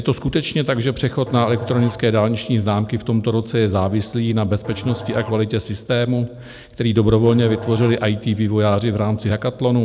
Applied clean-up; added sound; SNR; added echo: none; Musical instrument; 17 dB; none.